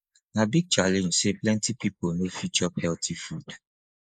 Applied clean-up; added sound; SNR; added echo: neural mask model Resemble Enhance denoiser.